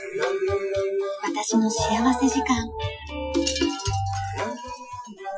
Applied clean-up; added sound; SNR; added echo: classical method Wiener filter.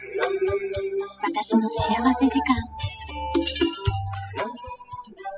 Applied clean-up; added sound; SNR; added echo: classical method spectral subtraction.